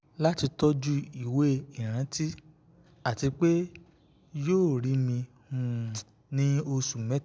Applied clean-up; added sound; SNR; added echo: none; none; none; none.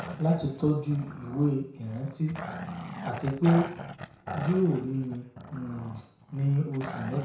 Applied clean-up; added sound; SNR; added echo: none; Growling; 10 dB; reverberation time 0.6 s.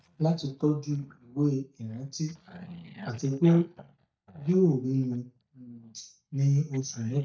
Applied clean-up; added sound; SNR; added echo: neural mask model DeepFilterNet 3.